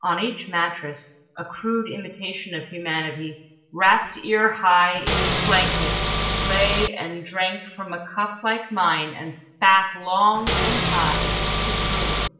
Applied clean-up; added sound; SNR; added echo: none; Engine / Car; -2 dB; reverberation time 0.8 s.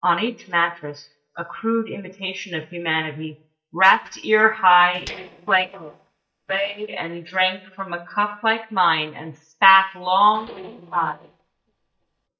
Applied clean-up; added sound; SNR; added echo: neural mask model DeepFilterNet 3.